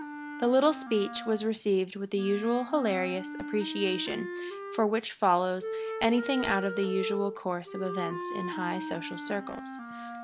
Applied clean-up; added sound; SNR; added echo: none; Wind instrument, woodwind instrument; 8 dB; none.